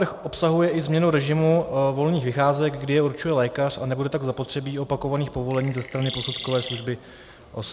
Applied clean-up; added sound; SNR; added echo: none; Chirp, tweet; 11 dB; none.